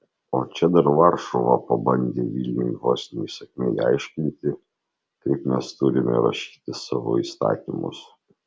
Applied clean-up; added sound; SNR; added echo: none; none; none; none.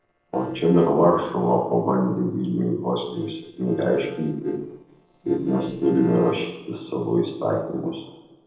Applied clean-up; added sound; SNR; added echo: neural separator model SepFormer DNS4.